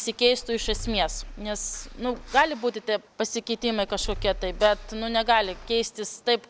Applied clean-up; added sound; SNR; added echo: none; Engine starting / Car; 11 dB; none.